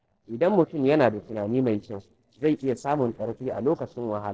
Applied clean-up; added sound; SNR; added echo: neural separator model SepFormer DNS4.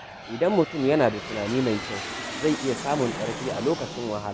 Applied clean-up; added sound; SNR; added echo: none; Aircraft; 9 dB; none.